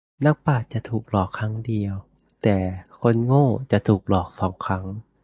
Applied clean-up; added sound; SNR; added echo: neural mask model DeepFilterNet 3.